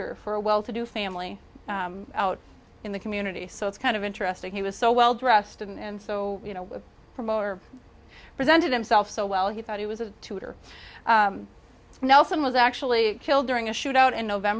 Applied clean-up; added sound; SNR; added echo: none; none; none; none.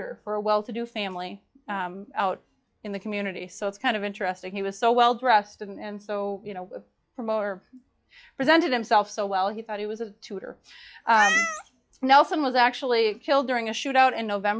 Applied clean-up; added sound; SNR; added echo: classical method log-MMSE.